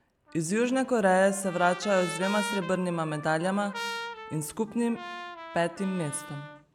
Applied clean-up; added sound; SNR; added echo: none; Trumpet; 12 dB; none.